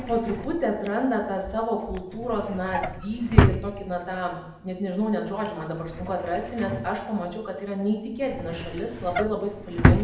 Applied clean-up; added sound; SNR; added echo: none; Drawer open or close; 0 dB; reverberation time 0.8 s.